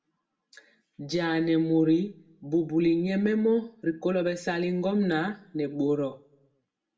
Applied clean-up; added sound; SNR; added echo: none; none; none; reverberation time 0.4 s.